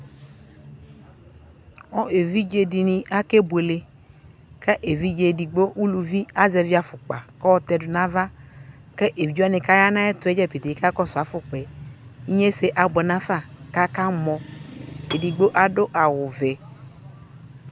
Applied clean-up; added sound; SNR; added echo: none; Piano; 19 dB; none.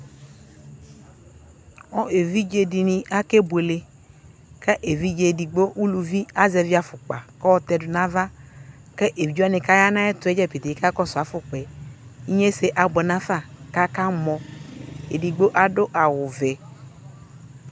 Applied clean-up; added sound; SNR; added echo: none; none; none; none.